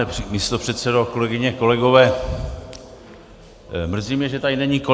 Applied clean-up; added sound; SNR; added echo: none; none; none; none.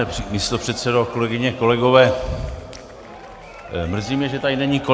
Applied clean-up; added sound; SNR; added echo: none; Applause / Crowd / Cheering; 17 dB; none.